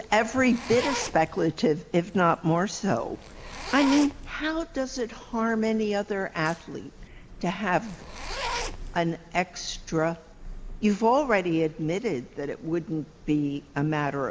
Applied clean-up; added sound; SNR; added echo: none; Zipper (clothing); 9 dB; none.